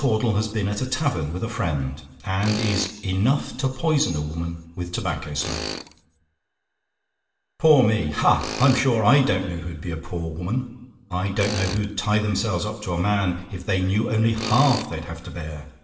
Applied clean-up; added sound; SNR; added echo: none; Tools; 15 dB; reverberation time 1.0 s.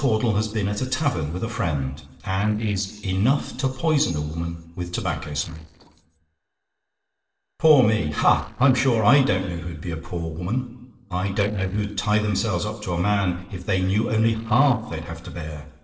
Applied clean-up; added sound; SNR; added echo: neural separator model SepFormer DNS4.